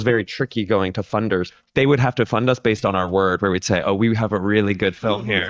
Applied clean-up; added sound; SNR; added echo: neural mask model DeepFilterNet 3.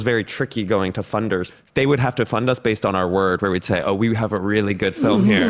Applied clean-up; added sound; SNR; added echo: none; none; none; none.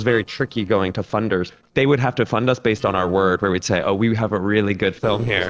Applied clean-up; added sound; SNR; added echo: neural separator model SepFormer DNS4.